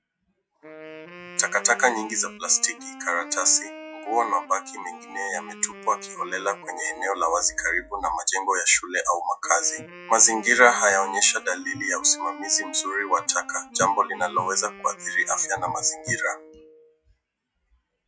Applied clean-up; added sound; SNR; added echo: classical method log-MMSE.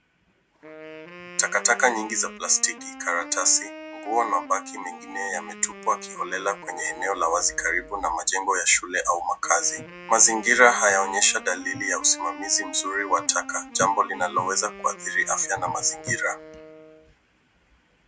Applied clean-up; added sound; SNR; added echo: none; Wind instrument, woodwind instrument; 17 dB; none.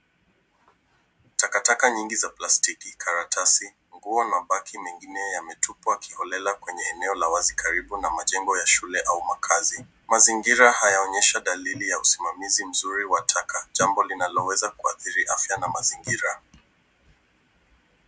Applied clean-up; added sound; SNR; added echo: none; none; none; none.